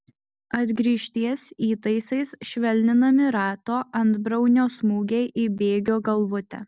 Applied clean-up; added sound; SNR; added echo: none; none; none; none.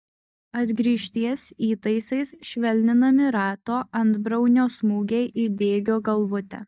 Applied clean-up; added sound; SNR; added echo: neural mask model DeepFilterNet 3.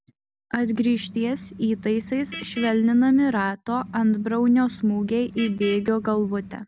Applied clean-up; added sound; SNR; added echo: none; Vehicle horn, car horn, honking; 16 dB; none.